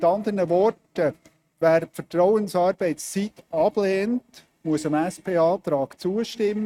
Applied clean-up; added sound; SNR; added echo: neural mask model RNNoise.